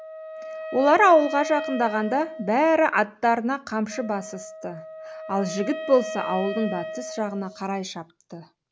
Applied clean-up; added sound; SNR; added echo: none; Wind instrument, woodwind instrument; 11 dB; none.